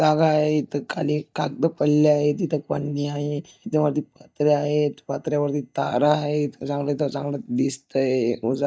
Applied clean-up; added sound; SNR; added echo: neural mask model DeepFilterNet 3.